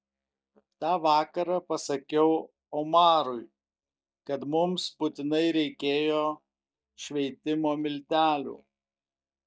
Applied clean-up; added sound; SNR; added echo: neural mask model DeepFilterNet 3.